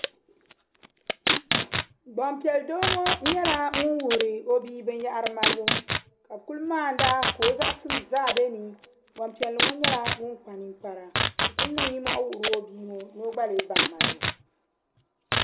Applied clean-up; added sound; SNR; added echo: none; Packing tape, duct tape; 0 dB; reverberation time 0.4 s.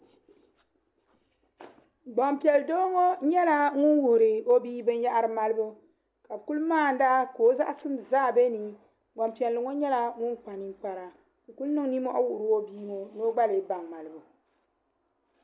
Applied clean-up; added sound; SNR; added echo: none; none; none; none.